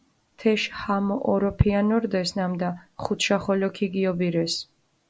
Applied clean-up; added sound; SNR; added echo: none; none; none; none.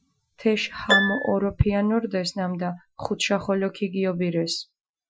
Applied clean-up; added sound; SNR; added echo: classical method Wiener filter.